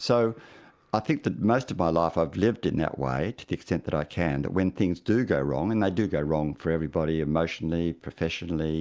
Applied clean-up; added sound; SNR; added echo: none; none; none; none.